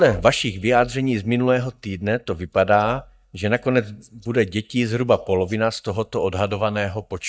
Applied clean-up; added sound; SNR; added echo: neural mask model DeepFilterNet 3.